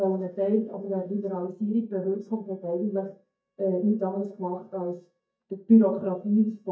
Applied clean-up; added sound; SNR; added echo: neural mask model DeepFilterNet 3.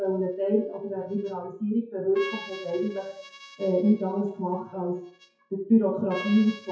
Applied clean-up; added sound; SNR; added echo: classical method WPE with log-MMSE.